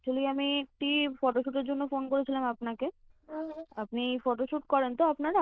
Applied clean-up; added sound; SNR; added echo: neural diffusion model UNIVERSE++.